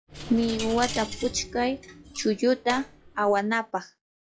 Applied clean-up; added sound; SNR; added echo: classical method log-MMSE.